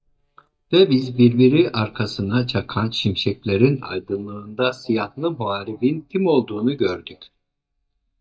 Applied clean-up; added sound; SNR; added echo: neural mask model DeepFilterNet 3.